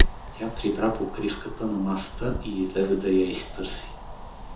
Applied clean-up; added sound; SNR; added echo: none; Wind; 1 dB; reverberation time 0.6 s.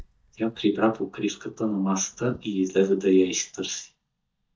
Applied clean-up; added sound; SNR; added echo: neural mask model DeepFilterNet 3.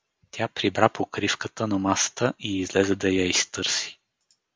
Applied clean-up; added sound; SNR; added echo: none; none; none; none.